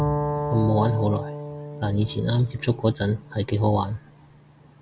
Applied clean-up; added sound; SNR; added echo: none; Bowed string instrument; 7 dB; none.